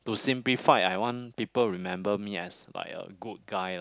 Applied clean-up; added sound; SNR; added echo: none; none; none; none.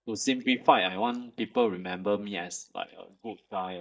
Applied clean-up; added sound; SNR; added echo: neural mask model DeepFilterNet 3.